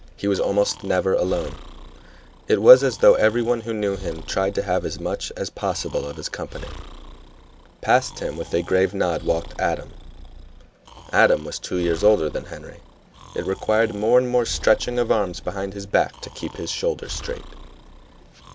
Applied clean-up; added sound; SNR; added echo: none; Breathing; 17 dB; none.